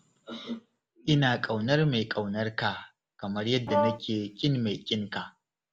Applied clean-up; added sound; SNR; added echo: none; Brass instrument; 1 dB; none.